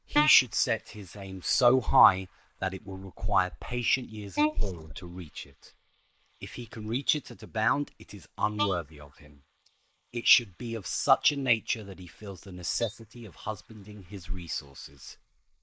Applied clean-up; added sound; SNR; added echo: neural mask model Resemble Enhance denoiser.